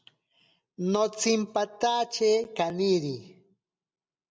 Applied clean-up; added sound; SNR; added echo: none; none; none; none.